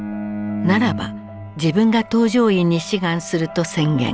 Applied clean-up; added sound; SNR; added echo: none; none; none; none.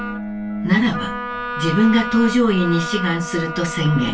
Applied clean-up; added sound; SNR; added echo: none; Wind instrument, woodwind instrument; 9 dB; reverberation time 0.1 s.